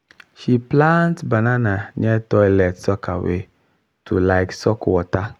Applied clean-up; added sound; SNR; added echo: none; none; none; none.